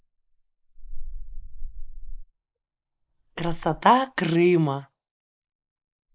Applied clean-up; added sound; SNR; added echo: neural mask model Resemble Enhance denoiser.